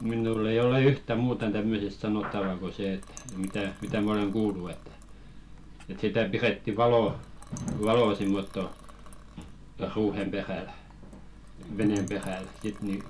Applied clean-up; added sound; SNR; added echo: none; Liquid; 17 dB; none.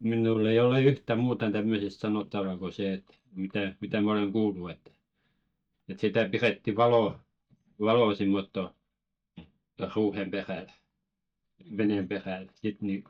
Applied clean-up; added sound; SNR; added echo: neural mask model DeepFilterNet 3.